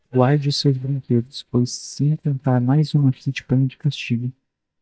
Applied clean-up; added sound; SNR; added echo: neural mask model DeepFilterNet 3.